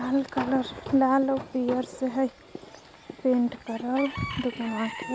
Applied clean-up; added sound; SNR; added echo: none; Bird / Chicken, rooster; 16 dB; none.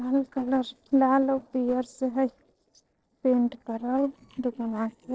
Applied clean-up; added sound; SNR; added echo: neural separator model SepFormer DNS4.